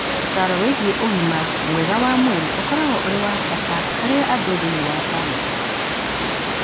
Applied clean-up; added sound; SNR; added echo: none; Water; -2 dB; none.